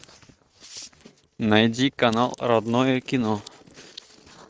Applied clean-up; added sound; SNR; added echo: neural mask model RNNoise.